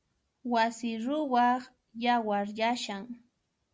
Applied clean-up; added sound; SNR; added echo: none; none; none; none.